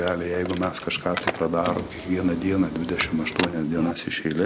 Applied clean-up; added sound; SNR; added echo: none; Car; 7 dB; none.